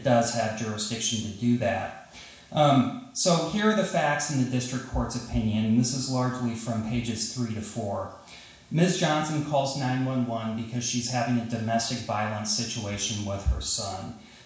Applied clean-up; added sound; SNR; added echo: none; none; none; reverberation time 0.7 s.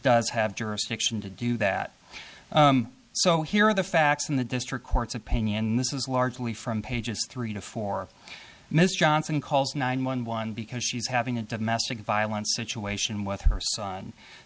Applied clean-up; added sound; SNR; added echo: none; none; none; none.